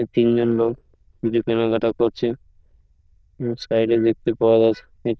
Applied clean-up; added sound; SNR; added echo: neural diffusion model UNIVERSE++.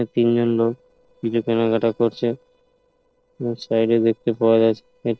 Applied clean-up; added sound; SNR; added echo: neural separator model SepFormer DNS4.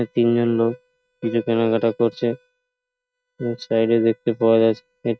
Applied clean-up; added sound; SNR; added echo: neural mask model RNNoise.